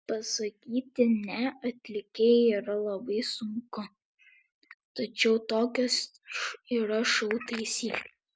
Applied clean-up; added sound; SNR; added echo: none; none; none; none.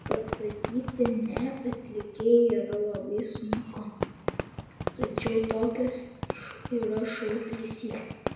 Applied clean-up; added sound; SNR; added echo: none; Fireworks; 7 dB; reverberation time 1.0 s.